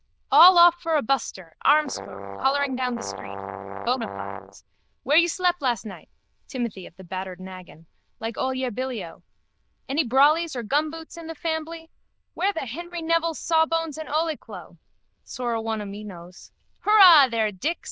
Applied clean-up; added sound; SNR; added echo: neural diffusion model UNIVERSE++.